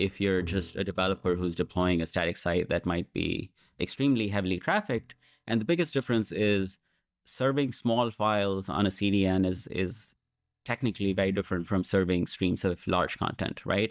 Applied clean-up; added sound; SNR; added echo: neural mask model DeepFilterNet 3.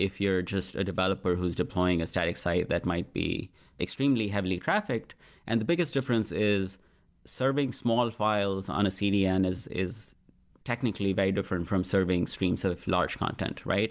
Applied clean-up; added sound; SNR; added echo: none; none; none; none.